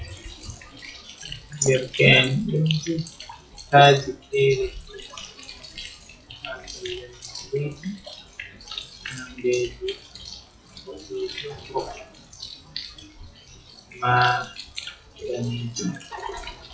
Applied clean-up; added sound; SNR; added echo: classical method WPE with log-MMSE.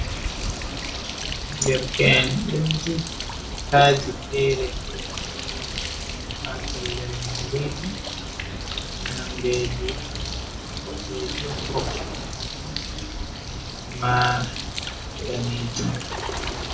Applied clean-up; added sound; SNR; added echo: none; Bird; 3 dB; reverberation time 0.3 s.